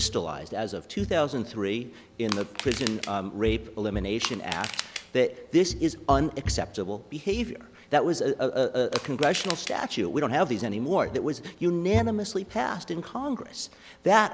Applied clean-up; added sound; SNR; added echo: none; Crushing; 10 dB; none.